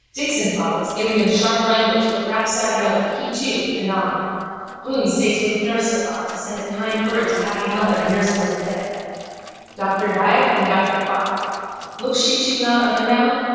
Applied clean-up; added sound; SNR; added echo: neural separator model SepFormer DNS4.